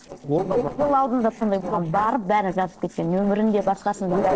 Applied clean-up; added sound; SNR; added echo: neural separator model SepFormer DNS4.